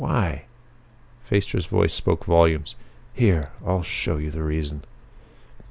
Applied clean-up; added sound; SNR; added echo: none; none; none; none.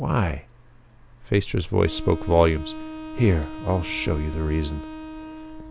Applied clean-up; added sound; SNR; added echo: none; Wind instrument, woodwind instrument; 13 dB; none.